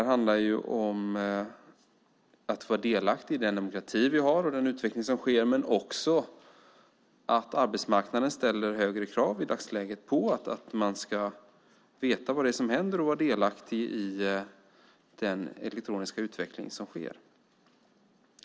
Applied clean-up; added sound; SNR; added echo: none; none; none; none.